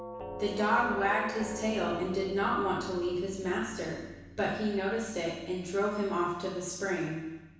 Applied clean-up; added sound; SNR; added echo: none; Doorbell; 13 dB; reverberation time 1.1 s.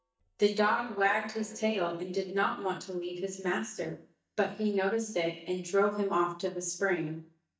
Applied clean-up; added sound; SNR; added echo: neural mask model DeepFilterNet 3.